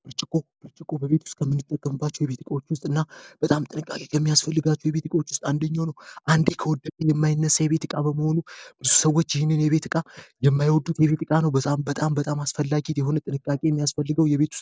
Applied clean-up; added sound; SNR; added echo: none; none; none; none.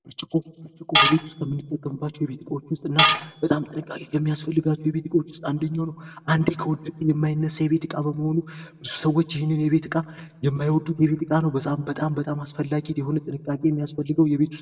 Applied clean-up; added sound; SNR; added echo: none; Tools; -4 dB; reverberation time 0.7 s.